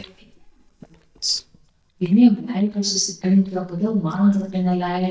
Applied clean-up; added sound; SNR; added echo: neural mask model DeepFilterNet 3.